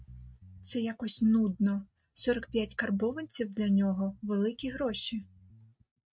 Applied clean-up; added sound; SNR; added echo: neural mask model RNNoise.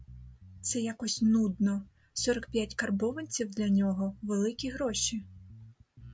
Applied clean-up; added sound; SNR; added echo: none; Bass guitar; 19 dB; none.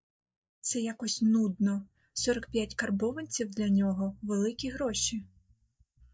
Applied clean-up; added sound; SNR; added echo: neural mask model DeepFilterNet 3.